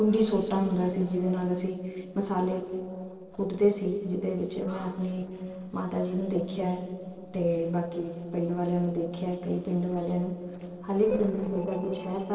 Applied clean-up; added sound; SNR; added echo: neural separator model SepFormer DNS4.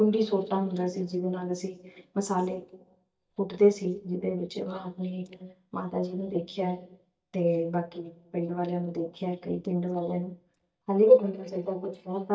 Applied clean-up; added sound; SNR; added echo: neural mask model DeepFilterNet 3.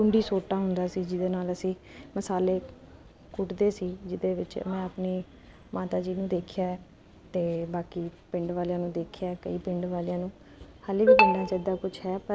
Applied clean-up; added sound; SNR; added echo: none; none; none; none.